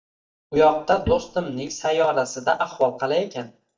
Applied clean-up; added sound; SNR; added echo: neural mask model DeepFilterNet 3.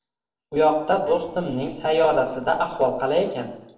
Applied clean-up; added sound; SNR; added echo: neural separator model SepFormer DNS4.